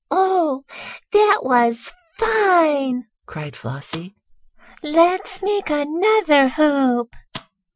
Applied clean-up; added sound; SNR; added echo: classical method Wiener filter.